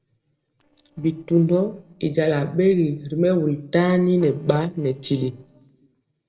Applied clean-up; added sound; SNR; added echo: neural separator model SepFormer DNS4.